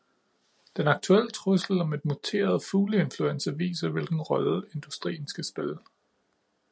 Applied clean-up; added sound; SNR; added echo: none; none; none; none.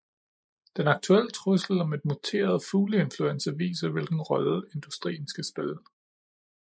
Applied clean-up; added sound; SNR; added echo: neural mask model Resemble Enhance denoiser.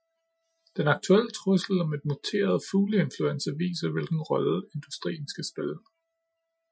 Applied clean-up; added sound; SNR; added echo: classical method Wiener filter.